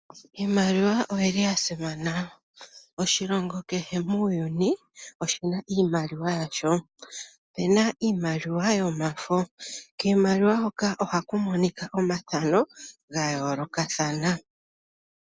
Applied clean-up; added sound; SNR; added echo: none; none; none; none.